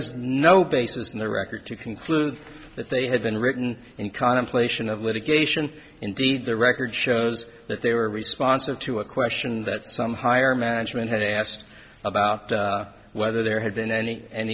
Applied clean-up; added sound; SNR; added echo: none; none; none; none.